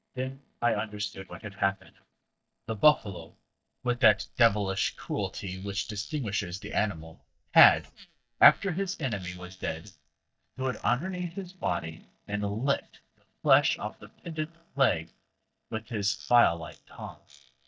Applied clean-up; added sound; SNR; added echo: neural mask model DeepFilterNet 3.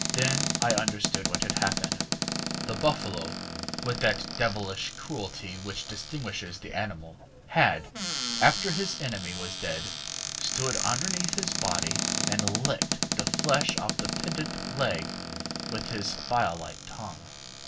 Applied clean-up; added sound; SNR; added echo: none; Cupboard open or close; 0 dB; reverberation time 0.2 s.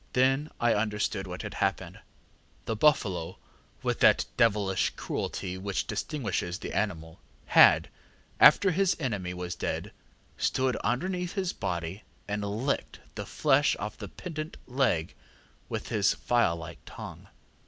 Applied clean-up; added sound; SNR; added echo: none; none; none; none.